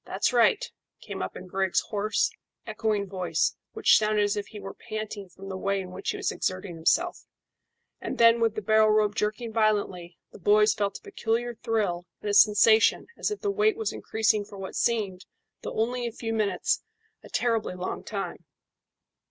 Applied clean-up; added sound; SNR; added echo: none; none; none; none.